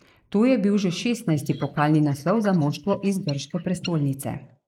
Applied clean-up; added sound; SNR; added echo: neural mask model Resemble Enhance denoiser.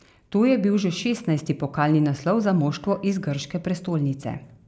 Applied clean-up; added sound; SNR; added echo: none; none; none; none.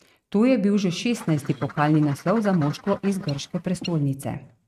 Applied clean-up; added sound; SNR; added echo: neural mask model RNNoise.